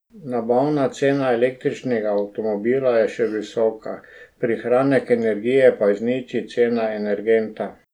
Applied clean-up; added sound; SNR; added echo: none; none; none; none.